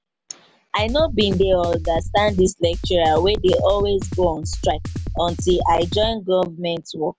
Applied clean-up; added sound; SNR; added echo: none; Drum kit; 7 dB; none.